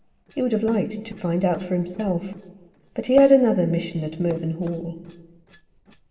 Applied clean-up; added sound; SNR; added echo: neural separator model SepFormer DNS4.